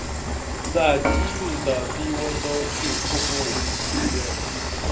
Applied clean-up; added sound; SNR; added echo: none; Frying (food) / Dishes, pots, and pans; -3 dB; reverberation time 0.5 s.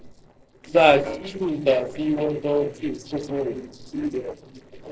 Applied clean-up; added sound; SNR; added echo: neural separator model SepFormer DNS4.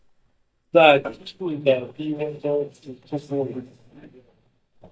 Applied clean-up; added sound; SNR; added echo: neural mask model DeepFilterNet 3.